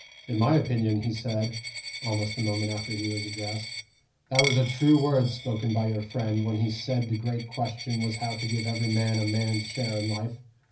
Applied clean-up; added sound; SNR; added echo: none; Coin (dropping); 10 dB; reverberation time 0.4 s.